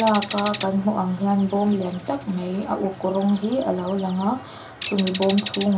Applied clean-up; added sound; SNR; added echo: none; Bird; 0 dB; reverberation time 0.2 s.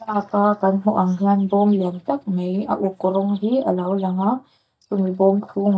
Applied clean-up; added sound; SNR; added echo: neural mask model DeepFilterNet 3.